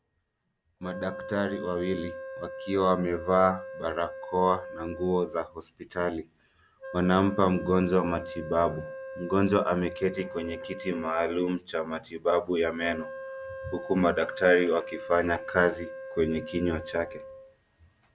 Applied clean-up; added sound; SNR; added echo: none; Wind instrument, woodwind instrument; 12 dB; none.